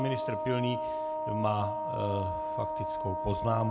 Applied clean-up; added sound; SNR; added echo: none; Wind instrument, woodwind instrument; 1 dB; none.